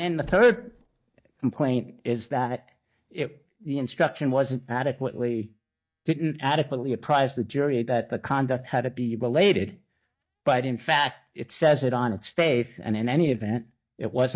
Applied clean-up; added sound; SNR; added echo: neural mask model DeepFilterNet 3.